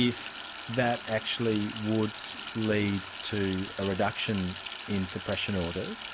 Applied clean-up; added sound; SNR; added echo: none; Sink (filling or washing); 10 dB; none.